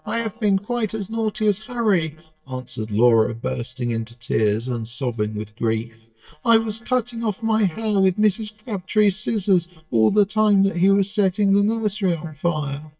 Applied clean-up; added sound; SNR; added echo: neural mask model DeepFilterNet 3.